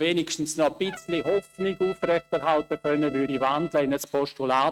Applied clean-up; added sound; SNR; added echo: neural mask model RNNoise.